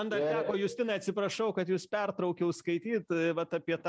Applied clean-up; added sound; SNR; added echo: none; none; none; none.